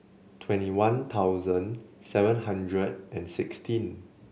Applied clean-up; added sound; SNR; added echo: none; none; none; none.